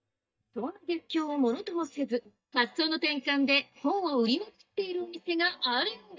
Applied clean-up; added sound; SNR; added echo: neural mask model DeepFilterNet 3.